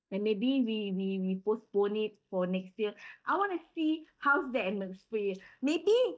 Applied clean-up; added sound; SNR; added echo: neural mask model DeepFilterNet 3.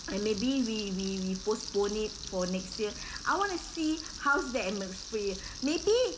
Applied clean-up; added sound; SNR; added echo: none; Frying (food); 12 dB; reverberation time 0.7 s.